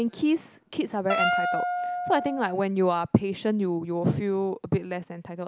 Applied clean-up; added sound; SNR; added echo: none; Wind instrument, woodwind instrument; 2 dB; none.